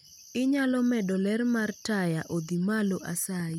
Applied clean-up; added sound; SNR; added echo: none; none; none; none.